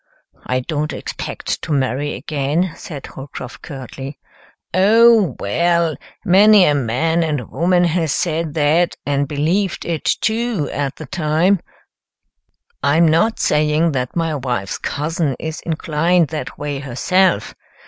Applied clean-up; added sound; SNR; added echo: none; none; none; none.